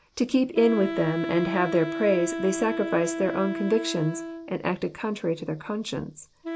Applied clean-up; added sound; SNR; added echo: none; Wind instrument, woodwind instrument; 7 dB; none.